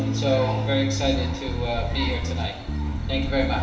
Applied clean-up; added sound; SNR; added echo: none; Bass guitar; 0 dB; reverberation time 0.9 s.